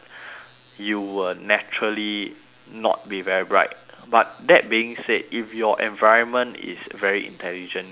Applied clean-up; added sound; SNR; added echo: none; none; none; none.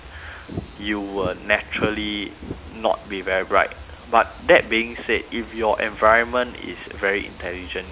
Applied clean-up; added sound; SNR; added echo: none; Fireworks / Ocean; 14 dB; none.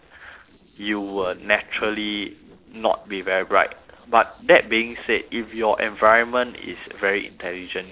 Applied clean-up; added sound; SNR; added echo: neural separator model SepFormer DNS4.